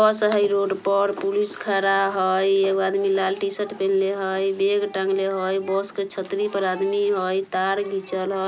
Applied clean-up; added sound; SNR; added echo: none; none; none; none.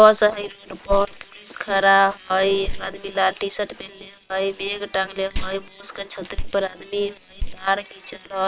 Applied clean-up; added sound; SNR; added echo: neural separator model SepFormer WHAM!.